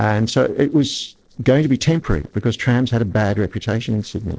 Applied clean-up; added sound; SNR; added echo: neural separator model SepFormer DNS4.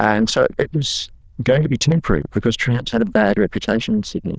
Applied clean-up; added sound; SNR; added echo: neural diffusion model UNIVERSE++.